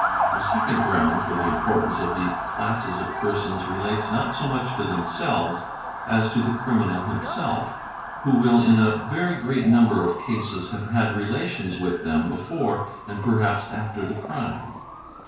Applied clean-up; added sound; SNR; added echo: none; Motor vehicle (road) / Siren; 6 dB; reverberation time 0.5 s.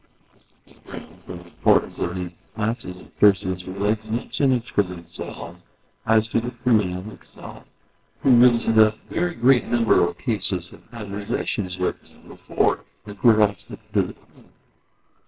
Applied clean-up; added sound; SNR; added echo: neural separator model SepFormer WHAMR!.